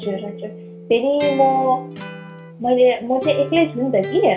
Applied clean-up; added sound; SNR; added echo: none; Acoustic guitar; 12 dB; reverberation time 0.3 s.